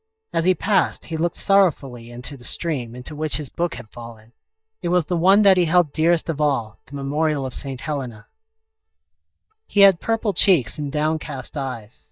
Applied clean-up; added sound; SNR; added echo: neural mask model DeepFilterNet 3.